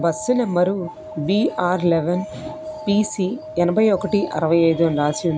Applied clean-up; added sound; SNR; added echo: none; Alarm; 15 dB; none.